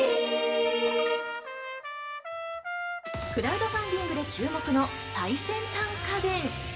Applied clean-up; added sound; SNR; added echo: none; Trumpet; 9 dB; reverberation time 0.9 s.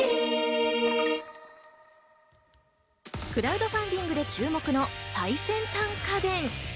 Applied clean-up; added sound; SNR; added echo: none; none; none; none.